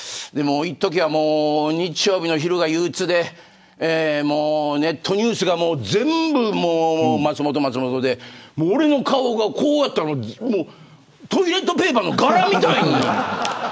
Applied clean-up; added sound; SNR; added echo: none; none; none; none.